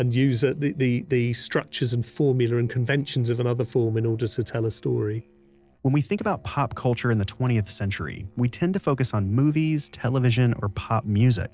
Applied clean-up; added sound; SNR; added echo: neural separator model SepFormer DNS4.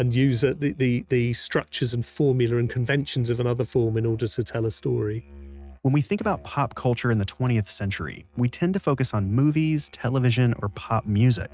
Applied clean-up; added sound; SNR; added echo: neural mask model RNNoise.